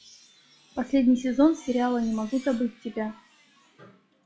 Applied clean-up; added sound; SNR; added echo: classical method log-MMSE.